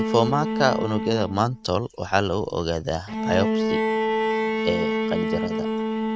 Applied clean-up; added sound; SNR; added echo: neural mask model RNNoise.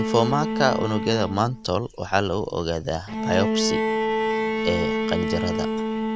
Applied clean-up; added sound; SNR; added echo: none; Bowed string instrument; 1 dB; none.